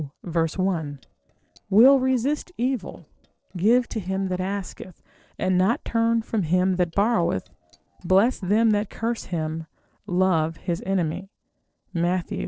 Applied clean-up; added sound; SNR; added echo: neural separator model SepFormer DNS4.